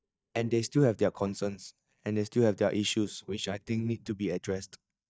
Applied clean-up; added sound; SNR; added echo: neural mask model DeepFilterNet 3.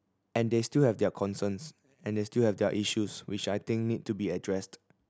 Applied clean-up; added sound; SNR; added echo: none; none; none; none.